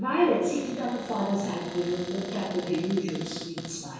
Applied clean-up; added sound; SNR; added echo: none; Cupboard open or close; 12 dB; reverberation time 1.0 s.